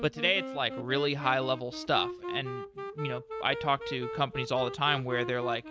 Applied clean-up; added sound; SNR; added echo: none; Wind instrument, woodwind instrument; 8 dB; none.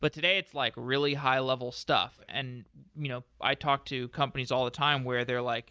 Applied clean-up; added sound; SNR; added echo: none; none; none; none.